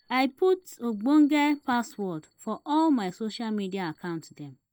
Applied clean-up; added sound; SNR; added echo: neural mask model DeepFilterNet 3.